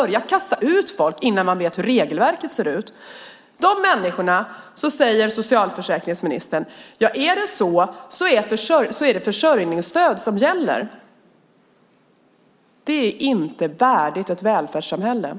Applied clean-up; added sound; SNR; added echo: none; none; none; none.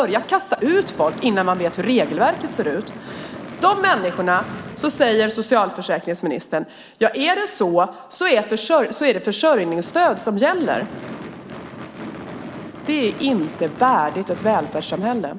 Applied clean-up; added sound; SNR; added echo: none; Gunshot, gunfire / Fireworks; 15 dB; none.